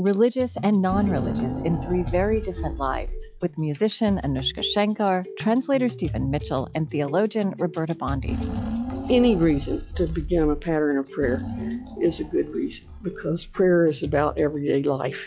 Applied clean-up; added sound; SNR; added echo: classical method log-MMSE.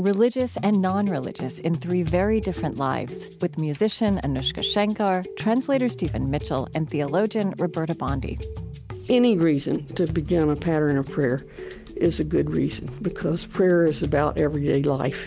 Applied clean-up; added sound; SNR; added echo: none; none; none; none.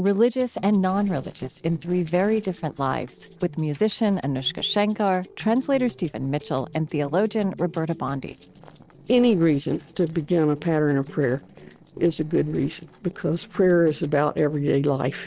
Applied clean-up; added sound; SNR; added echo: neural separator model SepFormer DNS4.